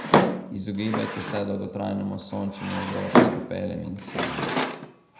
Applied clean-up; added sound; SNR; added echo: none; Drawer open or close; -5 dB; reverberation time 0.8 s.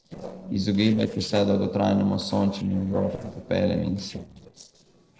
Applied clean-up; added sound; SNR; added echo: neural separator model SepFormer DNS4.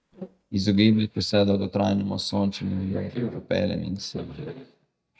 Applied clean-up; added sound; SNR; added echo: neural mask model DeepFilterNet 3.